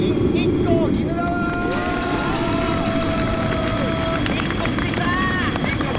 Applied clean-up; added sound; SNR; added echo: none; Fire; -4 dB; none.